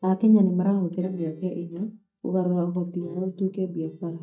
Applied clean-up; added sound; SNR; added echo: neural mask model DeepFilterNet 3.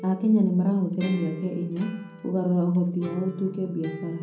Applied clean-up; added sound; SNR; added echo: none; Acoustic guitar; 15 dB; reverberation time 0.5 s.